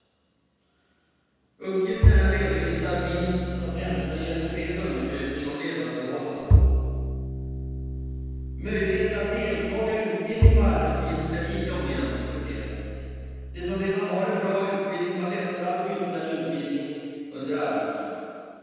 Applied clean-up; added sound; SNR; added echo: none; Bowed string instrument; -4 dB; reverberation time 2.1 s.